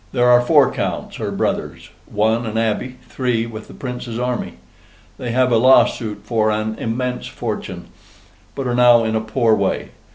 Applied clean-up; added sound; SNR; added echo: none; none; none; none.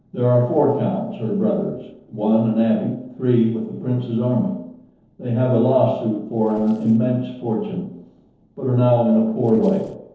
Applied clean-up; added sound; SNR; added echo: neural separator model SepFormer DNS4.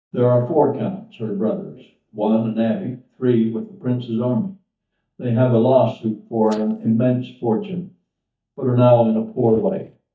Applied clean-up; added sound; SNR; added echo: neural mask model DeepFilterNet 3.